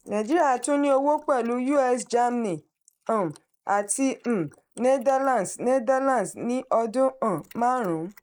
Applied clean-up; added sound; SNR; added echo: neural mask model Resemble Enhance denoiser.